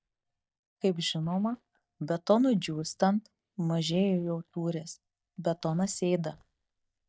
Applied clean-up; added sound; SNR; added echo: neural mask model DeepFilterNet 3.